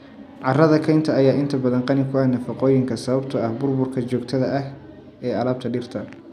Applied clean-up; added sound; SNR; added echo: none; none; none; none.